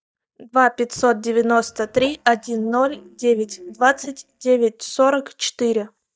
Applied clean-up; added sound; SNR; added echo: neural mask model DeepFilterNet 3.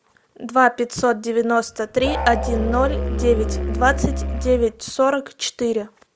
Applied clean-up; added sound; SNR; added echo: none; Musical instrument; 3 dB; none.